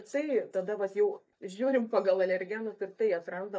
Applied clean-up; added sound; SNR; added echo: neural mask model DeepFilterNet 3.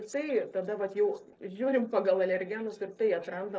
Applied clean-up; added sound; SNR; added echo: neural separator model SepFormer DNS4.